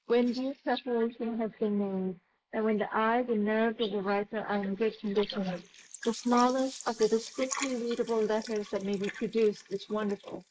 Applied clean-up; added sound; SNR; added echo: neural mask model Resemble Enhance denoiser.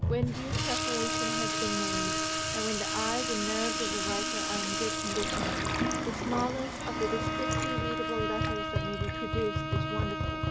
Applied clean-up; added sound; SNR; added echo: none; Bowed string instrument + Sink (filling or washing) / Water tap, faucet; -5 dB; none.